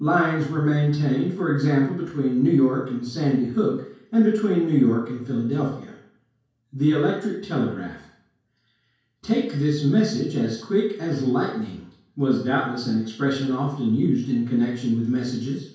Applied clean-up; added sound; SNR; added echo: none; none; none; reverberation time 0.5 s.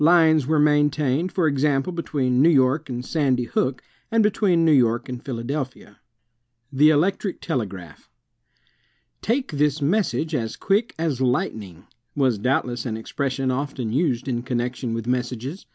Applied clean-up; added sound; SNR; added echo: none; none; none; none.